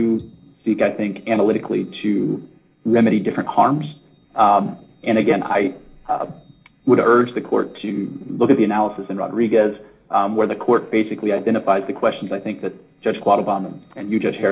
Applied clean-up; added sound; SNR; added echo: neural separator model SepFormer DNS4.